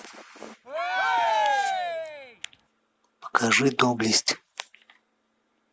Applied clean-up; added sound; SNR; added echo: none; Cheering; -3 dB; none.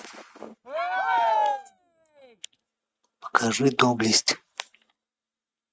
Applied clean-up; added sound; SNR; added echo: neural mask model RNNoise.